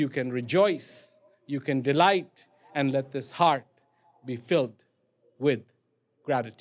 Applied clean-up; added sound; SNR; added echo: none; none; none; none.